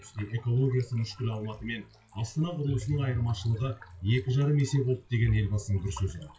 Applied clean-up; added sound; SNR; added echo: classical method WPE with log-MMSE.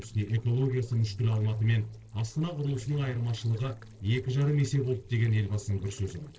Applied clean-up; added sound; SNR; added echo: neural separator model SepFormer DNS4.